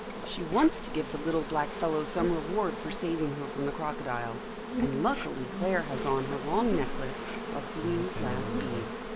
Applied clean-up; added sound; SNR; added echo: none; Insect; 5 dB; none.